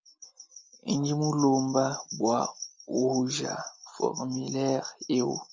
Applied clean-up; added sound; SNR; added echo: none; none; none; none.